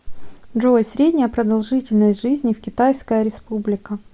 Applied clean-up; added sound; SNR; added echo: none; none; none; none.